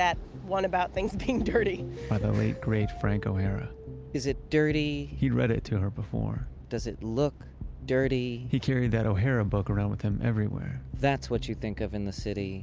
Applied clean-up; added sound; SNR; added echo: none; none; none; none.